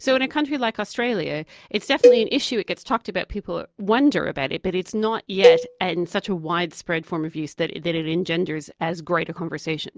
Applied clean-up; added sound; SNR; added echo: none; Cowbell; -3 dB; none.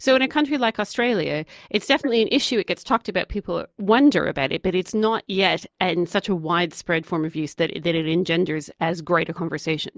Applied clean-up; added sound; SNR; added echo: neural mask model Resemble Enhance denoiser.